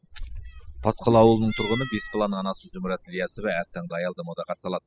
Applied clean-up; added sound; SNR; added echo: classical method spectral subtraction.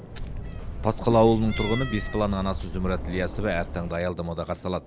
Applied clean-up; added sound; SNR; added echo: none; Cat; 6 dB; none.